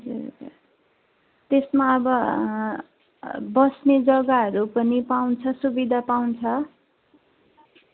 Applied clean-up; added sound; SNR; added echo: none; none; none; none.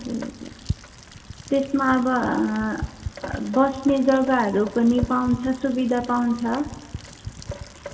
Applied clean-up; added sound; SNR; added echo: none; Rain; 12 dB; reverberation time 1.6 s.